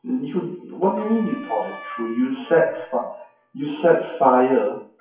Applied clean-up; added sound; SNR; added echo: classical method WPE with log-MMSE.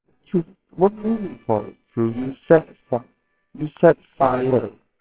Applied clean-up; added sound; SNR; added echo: neural separator model SepFormer WHAMR!.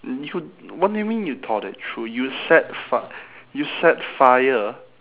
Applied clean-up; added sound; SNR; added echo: none; none; none; none.